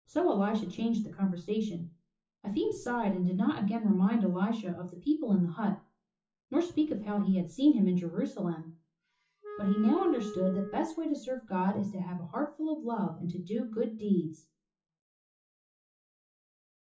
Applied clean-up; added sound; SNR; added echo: classical method WPE with log-MMSE.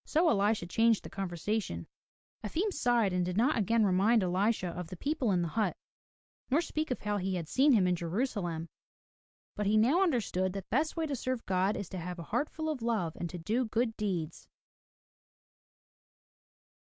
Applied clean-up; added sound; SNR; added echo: none; none; none; none.